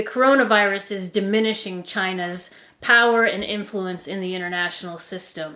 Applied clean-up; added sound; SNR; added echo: none; none; none; none.